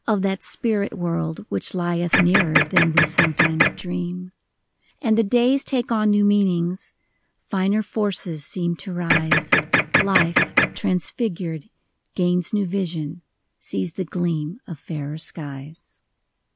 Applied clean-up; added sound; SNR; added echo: none; Printer; -3 dB; none.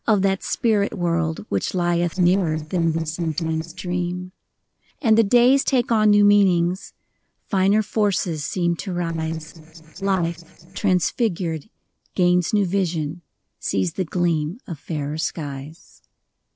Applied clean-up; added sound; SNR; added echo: neural separator model SepFormer DNS4.